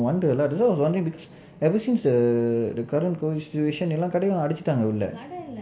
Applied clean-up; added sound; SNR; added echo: none; none; none; reverberation time 2.8 s.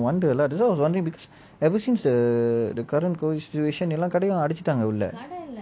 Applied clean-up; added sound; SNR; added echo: none; none; none; none.